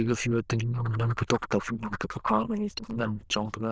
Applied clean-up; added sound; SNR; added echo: neural diffusion model UNIVERSE++.